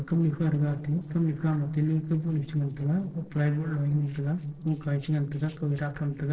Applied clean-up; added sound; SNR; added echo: neural separator model SepFormer DNS4.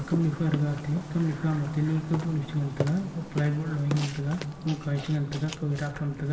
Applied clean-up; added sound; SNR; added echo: none; Burping, eructation; 11 dB; reverberation time 2.5 s.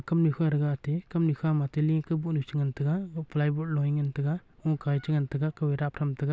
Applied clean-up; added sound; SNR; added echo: none; none; none; none.